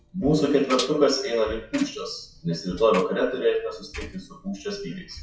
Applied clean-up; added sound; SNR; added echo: classical method WPE with log-MMSE.